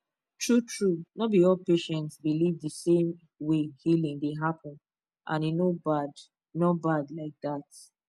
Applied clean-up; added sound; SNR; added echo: none; none; none; none.